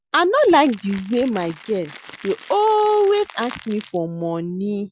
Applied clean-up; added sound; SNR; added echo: none; Crackle; 19 dB; none.